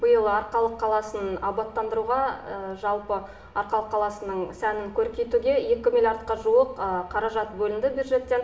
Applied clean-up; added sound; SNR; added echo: none; none; none; reverberation time 1.3 s.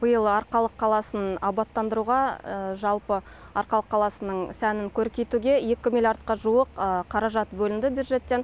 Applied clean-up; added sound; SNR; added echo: none; none; none; none.